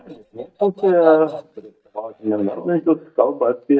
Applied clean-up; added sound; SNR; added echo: neural mask model DeepFilterNet 3.